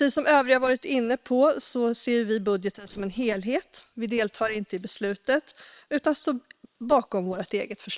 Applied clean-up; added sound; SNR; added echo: neural separator model SepFormer WHAM!.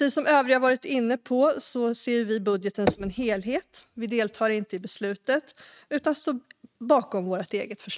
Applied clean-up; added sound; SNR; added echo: neural mask model RNNoise.